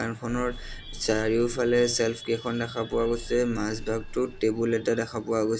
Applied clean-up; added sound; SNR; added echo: none; Bus / Engine; 14 dB; none.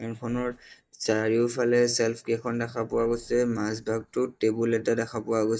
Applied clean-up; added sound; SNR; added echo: neural mask model DeepFilterNet 3.